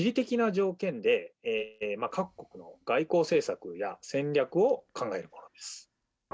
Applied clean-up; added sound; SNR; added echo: none; none; none; none.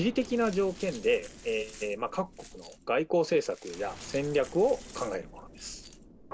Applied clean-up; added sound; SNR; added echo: none; Glass + Explosion; 17 dB; none.